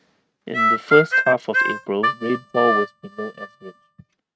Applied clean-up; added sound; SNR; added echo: neural mask model RNNoise.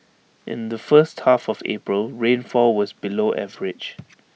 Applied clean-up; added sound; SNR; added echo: none; none; none; none.